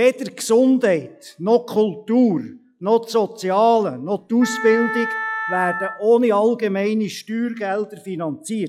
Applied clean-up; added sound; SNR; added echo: classical method log-MMSE.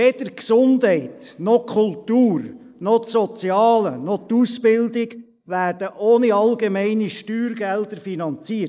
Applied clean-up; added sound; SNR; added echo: neural mask model Resemble Enhance denoiser.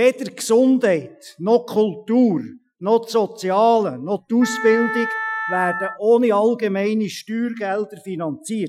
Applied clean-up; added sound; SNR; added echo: classical method Wiener filter.